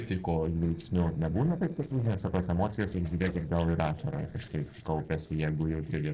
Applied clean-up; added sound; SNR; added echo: neural separator model SepFormer DNS4.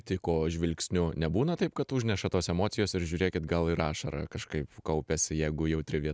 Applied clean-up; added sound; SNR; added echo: none; none; none; none.